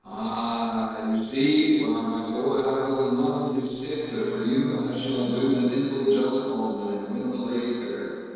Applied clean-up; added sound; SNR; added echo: neural separator model SepFormer DNS4.